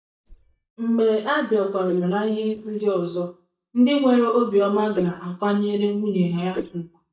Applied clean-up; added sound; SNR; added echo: neural mask model DeepFilterNet 3.